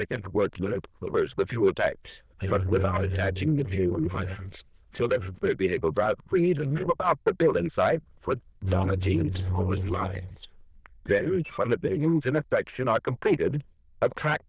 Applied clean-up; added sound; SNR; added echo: neural diffusion model UNIVERSE++.